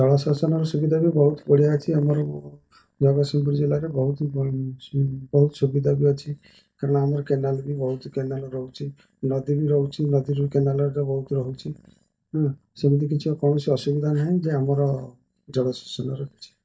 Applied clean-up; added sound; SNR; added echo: neural mask model DeepFilterNet 3.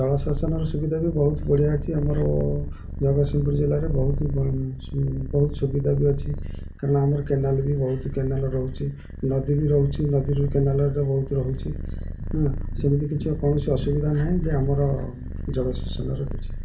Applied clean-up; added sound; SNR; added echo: none; Purr; 6 dB; reverberation time 0.3 s.